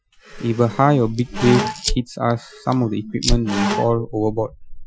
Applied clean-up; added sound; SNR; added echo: classical method Wiener filter.